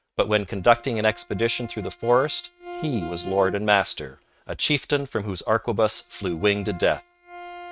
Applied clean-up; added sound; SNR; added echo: neural mask model RNNoise.